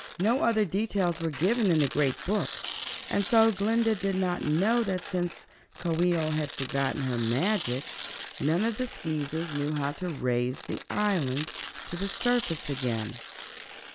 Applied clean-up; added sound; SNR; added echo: none; Tearing; 12 dB; none.